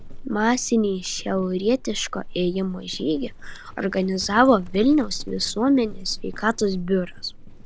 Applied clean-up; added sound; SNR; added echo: none; Livestock, farm animals, working animals; 13 dB; none.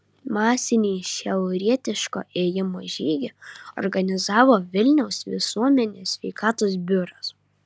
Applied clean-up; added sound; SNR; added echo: none; none; none; none.